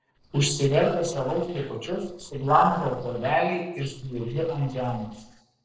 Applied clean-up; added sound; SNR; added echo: neural separator model SepFormer DNS4.